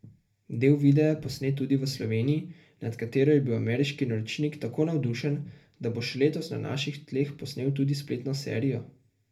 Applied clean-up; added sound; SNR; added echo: none; none; none; reverberation time 0.3 s.